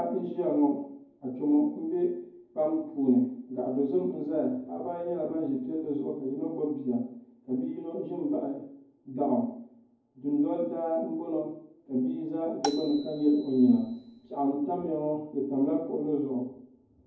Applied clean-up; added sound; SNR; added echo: none; Marimba, xylophone; 12 dB; reverberation time 0.9 s.